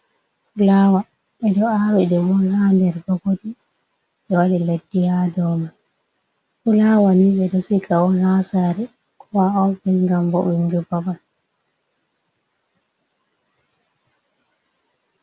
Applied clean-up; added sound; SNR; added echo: none; none; none; none.